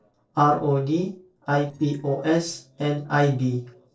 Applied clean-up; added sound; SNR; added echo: neural separator model SepFormer DNS4.